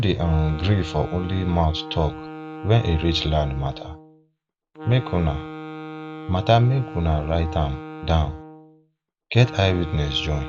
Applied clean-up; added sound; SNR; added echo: none; Wind instrument, woodwind instrument; 13 dB; none.